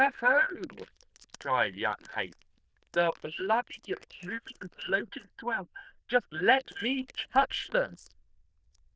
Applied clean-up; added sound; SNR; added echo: neural diffusion model UNIVERSE++.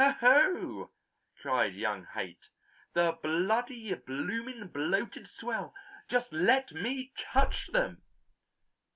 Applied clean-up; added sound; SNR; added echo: none; none; none; none.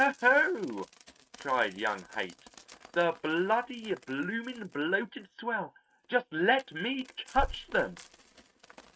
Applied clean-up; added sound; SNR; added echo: neural mask model RNNoise.